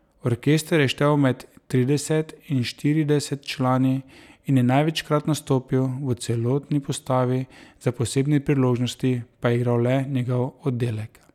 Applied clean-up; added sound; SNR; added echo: none; none; none; none.